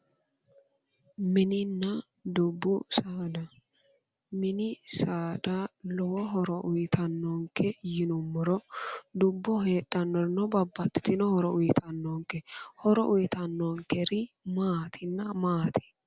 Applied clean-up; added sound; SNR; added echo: none; none; none; none.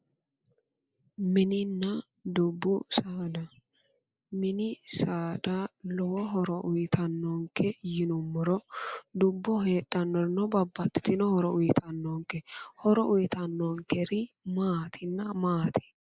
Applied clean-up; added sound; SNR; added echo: neural mask model Resemble Enhance denoiser.